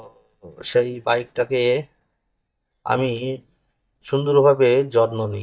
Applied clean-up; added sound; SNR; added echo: neural mask model DeepFilterNet 3.